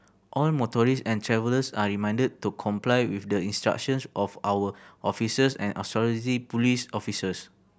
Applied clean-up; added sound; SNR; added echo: none; none; none; none.